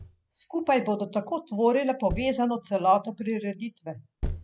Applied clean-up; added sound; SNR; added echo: none; Thump, thud; 13 dB; none.